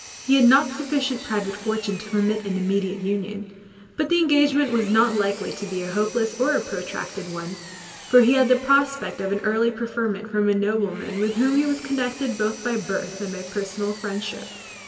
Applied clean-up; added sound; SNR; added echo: none; Engine; 18 dB; reverberation time 1.8 s.